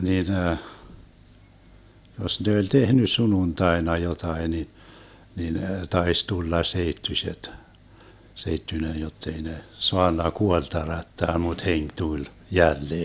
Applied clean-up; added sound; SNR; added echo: none; none; none; none.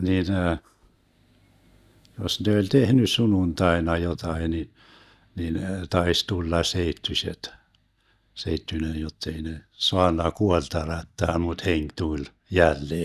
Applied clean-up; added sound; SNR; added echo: neural mask model DeepFilterNet 3.